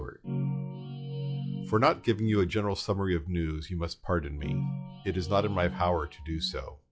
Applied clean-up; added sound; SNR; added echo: classical method log-MMSE.